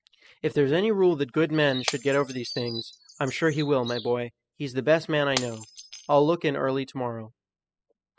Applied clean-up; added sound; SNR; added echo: classical method spectral subtraction.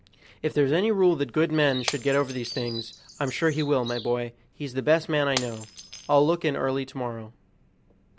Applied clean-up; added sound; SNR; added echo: none; Chirp, tweet + Shatter; 14 dB; none.